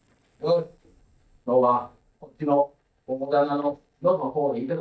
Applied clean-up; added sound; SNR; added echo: neural mask model DeepFilterNet 3.